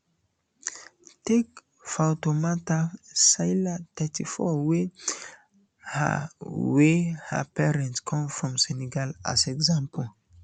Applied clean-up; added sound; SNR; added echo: none; none; none; none.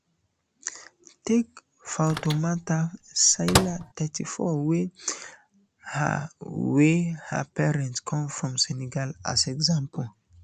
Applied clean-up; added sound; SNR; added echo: none; Microwave oven; 4 dB; none.